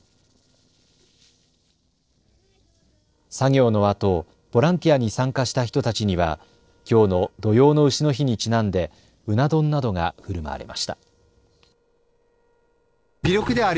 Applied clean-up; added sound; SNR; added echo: neural separator model SepFormer DNS4.